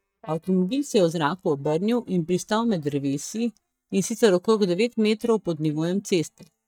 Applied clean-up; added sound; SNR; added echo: neural mask model DeepFilterNet 3.